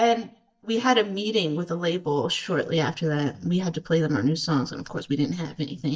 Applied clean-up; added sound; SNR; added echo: neural mask model DeepFilterNet 3.